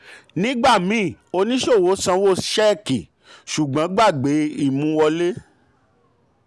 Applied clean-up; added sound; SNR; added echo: none; none; none; none.